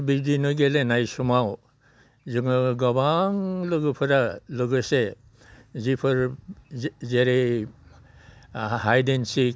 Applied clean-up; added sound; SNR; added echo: none; none; none; none.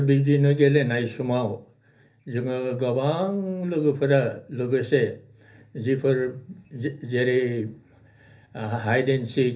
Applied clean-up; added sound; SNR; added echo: none; none; none; reverberation time 0.3 s.